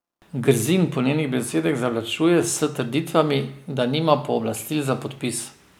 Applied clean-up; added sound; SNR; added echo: none; none; none; none.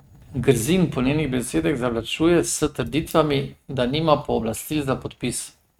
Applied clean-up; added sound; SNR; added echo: neural mask model RNNoise.